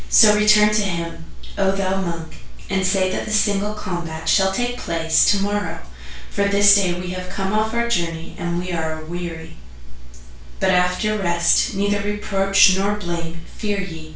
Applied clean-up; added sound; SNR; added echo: none; none; none; reverberation time 0.4 s.